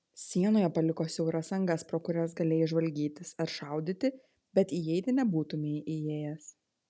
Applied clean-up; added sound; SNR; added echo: none; none; none; none.